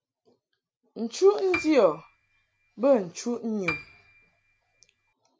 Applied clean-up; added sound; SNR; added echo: none; Piano; 12 dB; none.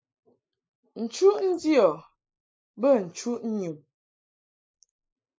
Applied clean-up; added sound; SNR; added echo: neural mask model Resemble Enhance denoiser.